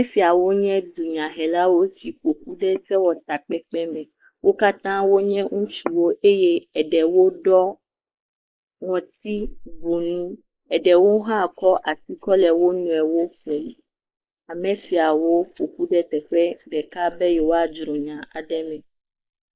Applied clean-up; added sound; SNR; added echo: neural mask model Resemble Enhance denoiser.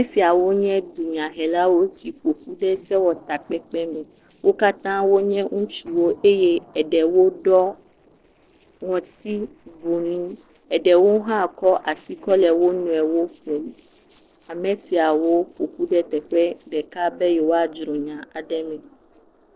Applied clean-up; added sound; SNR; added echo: neural separator model SepFormer DNS4.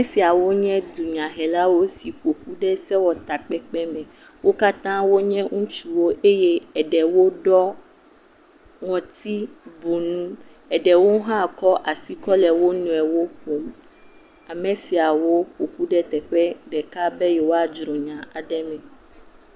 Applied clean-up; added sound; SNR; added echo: none; none; none; none.